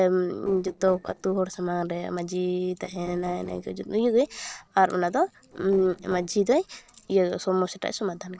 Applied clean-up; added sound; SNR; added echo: neural separator model SepFormer DNS4.